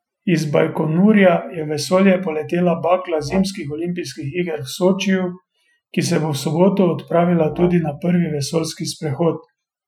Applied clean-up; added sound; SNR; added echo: classical method Wiener filter.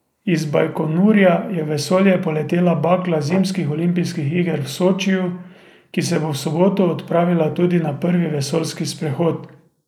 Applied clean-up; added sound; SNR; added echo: neural mask model Resemble Enhance denoiser.